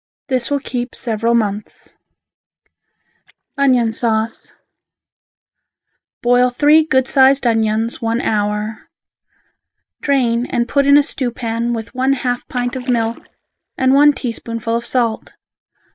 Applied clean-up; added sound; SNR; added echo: neural mask model DeepFilterNet 3.